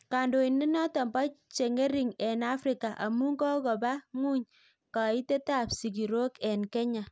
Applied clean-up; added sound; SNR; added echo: none; none; none; none.